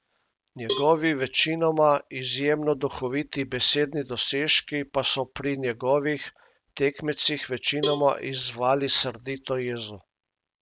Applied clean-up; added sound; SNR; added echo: none; Cowbell; 9 dB; none.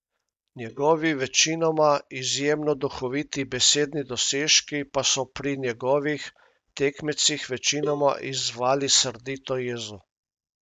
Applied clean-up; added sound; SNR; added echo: neural mask model DeepFilterNet 3.